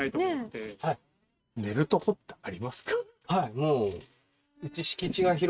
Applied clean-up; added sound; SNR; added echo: neural mask model RNNoise.